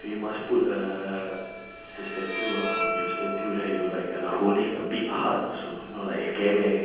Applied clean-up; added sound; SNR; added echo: none; Bowed string instrument; 7 dB; reverberation time 1.3 s.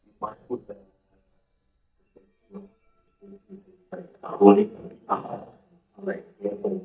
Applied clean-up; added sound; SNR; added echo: neural mask model DeepFilterNet 3.